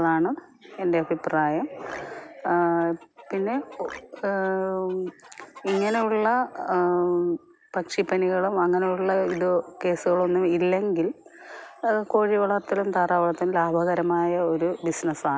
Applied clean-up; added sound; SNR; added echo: none; Chicken, rooster + Marimba, xylophone; 19 dB; none.